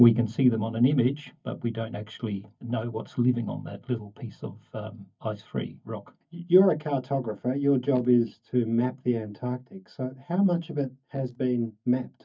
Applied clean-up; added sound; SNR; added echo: neural mask model DeepFilterNet 3.